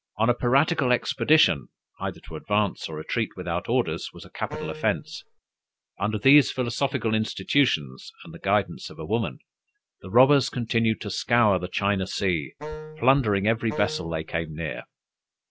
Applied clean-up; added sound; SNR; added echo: none; Wind instrument, woodwind instrument; 12 dB; none.